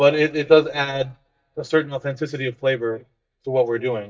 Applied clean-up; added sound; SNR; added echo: neural mask model DeepFilterNet 3.